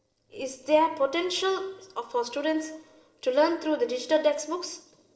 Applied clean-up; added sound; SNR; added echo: neural separator model SepFormer DNS4.